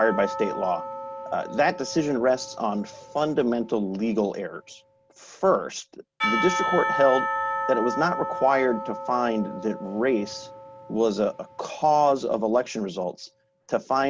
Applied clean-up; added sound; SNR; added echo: none; Church bell / Percussion; 8 dB; none.